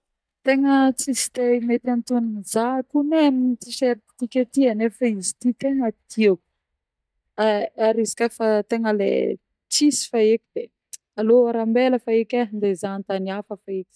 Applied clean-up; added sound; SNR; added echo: neural mask model DeepFilterNet 3.